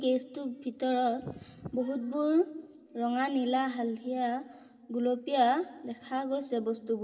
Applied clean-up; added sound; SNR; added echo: none; Wind; 14 dB; reverberation time 2.5 s.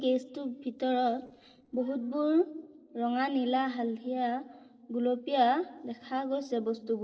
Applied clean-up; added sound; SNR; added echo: neural separator model SepFormer DNS4.